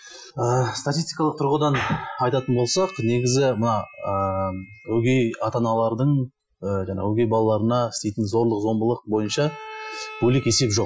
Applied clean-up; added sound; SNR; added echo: classical method Wiener filter.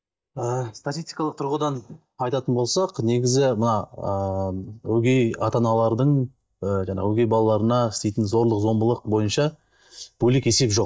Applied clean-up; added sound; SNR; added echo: neural mask model DeepFilterNet 3.